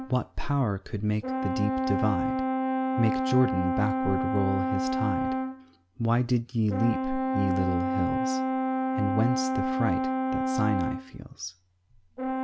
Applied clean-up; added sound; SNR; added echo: none; Brass instrument; -1 dB; none.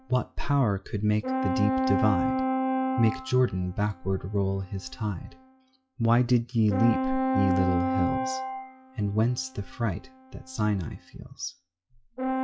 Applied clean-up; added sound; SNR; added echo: classical method log-MMSE.